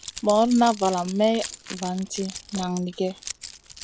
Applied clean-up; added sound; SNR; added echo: none; Keys jangling; 14 dB; none.